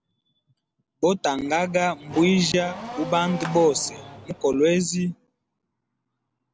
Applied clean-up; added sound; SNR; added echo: none; Clapping + Race car, auto racing / Accelerating, revving, vroom; 12 dB; none.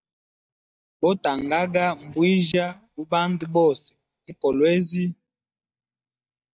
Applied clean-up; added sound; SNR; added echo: neural mask model DeepFilterNet 3.